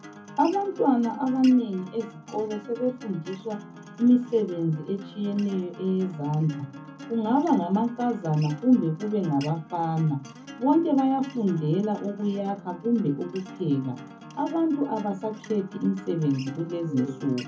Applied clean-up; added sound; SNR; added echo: none; Acoustic guitar; 17 dB; reverberation time 0.3 s.